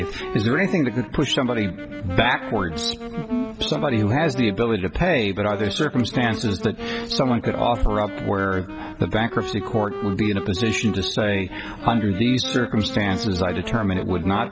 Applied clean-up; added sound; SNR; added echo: none; Wind instrument, woodwind instrument; 10 dB; none.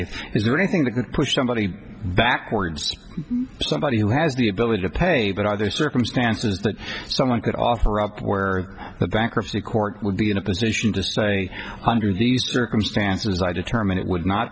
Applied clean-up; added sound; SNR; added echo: none; none; none; none.